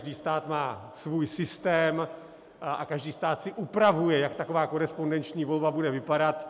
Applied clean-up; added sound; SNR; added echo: none; none; none; none.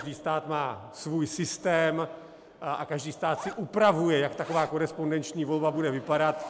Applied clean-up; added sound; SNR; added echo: none; Zipper (clothing); 20 dB; none.